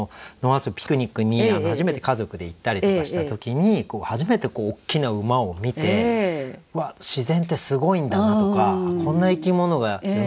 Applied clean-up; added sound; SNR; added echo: none; none; none; none.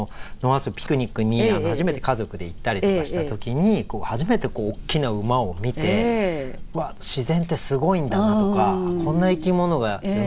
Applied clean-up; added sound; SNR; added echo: none; Tick-tock; 11 dB; none.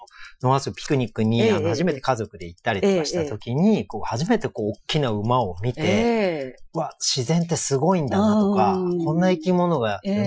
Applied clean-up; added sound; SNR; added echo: classical method Wiener filter.